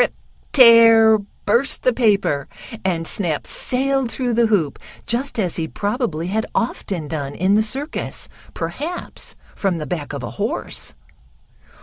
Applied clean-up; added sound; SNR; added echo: none; none; none; none.